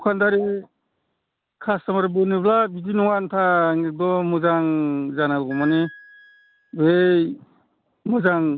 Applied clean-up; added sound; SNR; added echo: none; Piano; 19 dB; none.